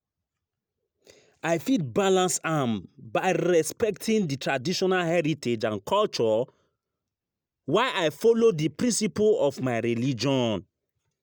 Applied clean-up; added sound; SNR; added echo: none; none; none; none.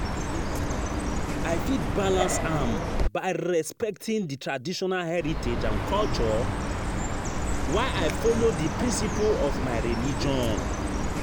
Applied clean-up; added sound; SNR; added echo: none; Chirp, tweet; -1 dB; none.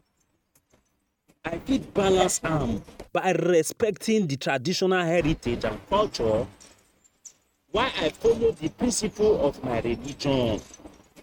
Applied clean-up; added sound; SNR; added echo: neural mask model RNNoise.